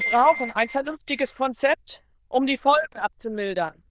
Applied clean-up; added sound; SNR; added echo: neural diffusion model UNIVERSE++.